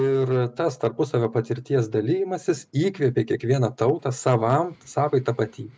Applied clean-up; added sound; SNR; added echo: none; none; none; none.